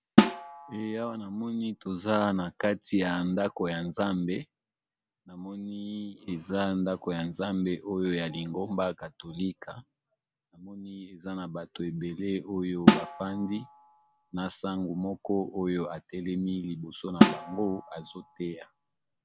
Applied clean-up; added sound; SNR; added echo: none; Snare drum; -4 dB; none.